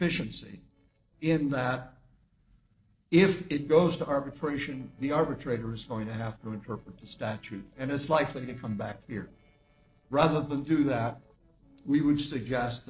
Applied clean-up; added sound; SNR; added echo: neural separator model SepFormer DNS4.